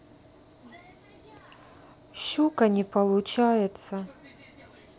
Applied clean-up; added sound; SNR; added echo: none; none; none; none.